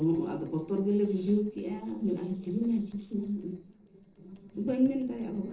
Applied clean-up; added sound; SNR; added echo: neural separator model SepFormer DNS4.